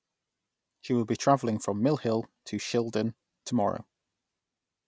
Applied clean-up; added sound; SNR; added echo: none; none; none; none.